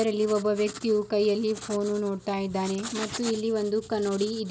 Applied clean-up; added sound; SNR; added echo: none; Writing; 15 dB; none.